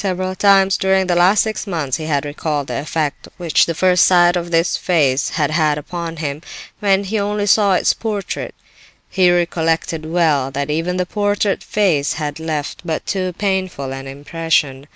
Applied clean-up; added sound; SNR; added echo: none; none; none; none.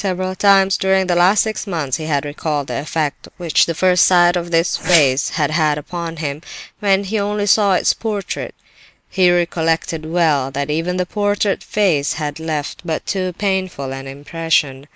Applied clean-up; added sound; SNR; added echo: neural mask model Resemble Enhance denoiser.